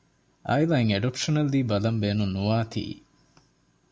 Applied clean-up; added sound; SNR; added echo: none; none; none; none.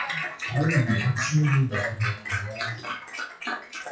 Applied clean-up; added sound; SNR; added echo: classical method WPE with log-MMSE.